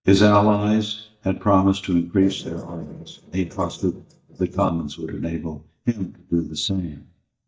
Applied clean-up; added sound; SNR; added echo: neural mask model DeepFilterNet 3.